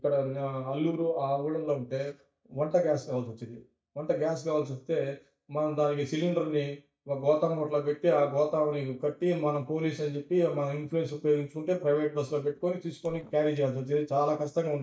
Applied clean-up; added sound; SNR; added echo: neural mask model DeepFilterNet 3.